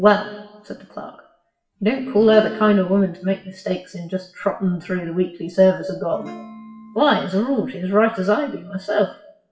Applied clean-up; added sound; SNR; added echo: classical method WPE with log-MMSE.